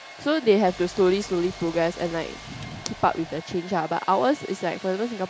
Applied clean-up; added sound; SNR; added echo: none; Domestic sounds, home sounds + Car; 16 dB; none.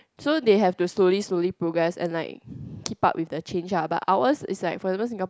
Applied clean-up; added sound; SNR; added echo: none; none; none; none.